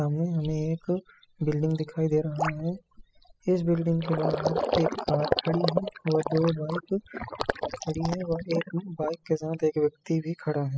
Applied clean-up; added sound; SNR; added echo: classical method spectral subtraction.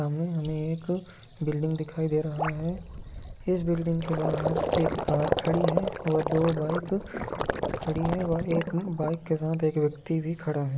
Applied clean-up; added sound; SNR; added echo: none; Gurgling; 5 dB; none.